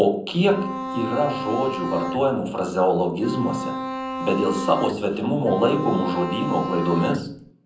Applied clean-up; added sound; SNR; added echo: none; Bowed string instrument; 7 dB; reverberation time 0.6 s.